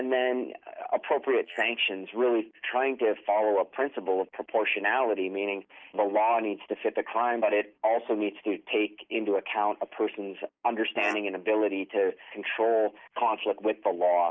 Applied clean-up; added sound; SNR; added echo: neural mask model Resemble Enhance denoiser.